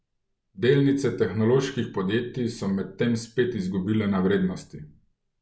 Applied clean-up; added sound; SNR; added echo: none; none; none; none.